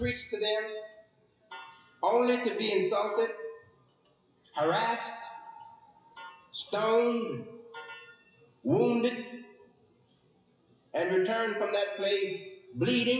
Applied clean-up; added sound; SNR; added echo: classical method WPE with log-MMSE.